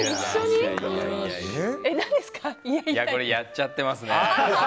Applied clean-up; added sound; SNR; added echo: none; Wind instrument, woodwind instrument; 17 dB; none.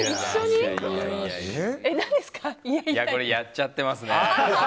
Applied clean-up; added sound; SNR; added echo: none; none; none; none.